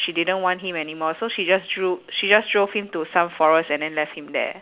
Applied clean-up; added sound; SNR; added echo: none; none; none; none.